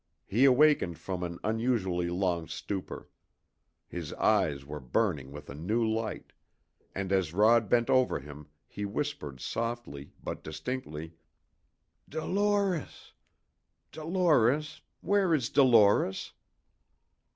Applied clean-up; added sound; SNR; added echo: none; none; none; none.